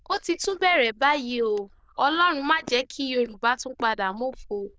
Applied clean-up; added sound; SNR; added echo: neural diffusion model UNIVERSE++.